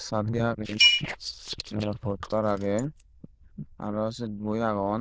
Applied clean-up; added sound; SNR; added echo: neural diffusion model UNIVERSE++.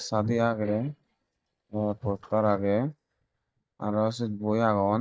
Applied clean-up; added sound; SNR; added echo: neural mask model DeepFilterNet 3.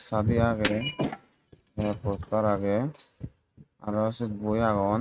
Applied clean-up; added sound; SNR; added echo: neural mask model RNNoise.